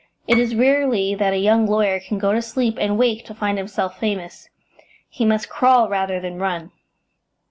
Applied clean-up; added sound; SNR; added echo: none; Piano; 13 dB; none.